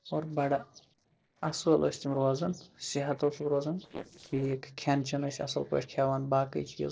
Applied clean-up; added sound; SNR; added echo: neural separator model SepFormer DNS4.